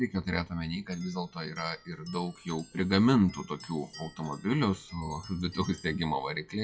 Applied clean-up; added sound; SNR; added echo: classical method WPE with log-MMSE.